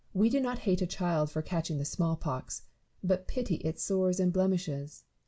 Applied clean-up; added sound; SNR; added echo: none; none; none; none.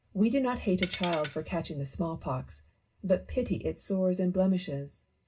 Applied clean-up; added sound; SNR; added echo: none; Tools; 7 dB; reverberation time 0.2 s.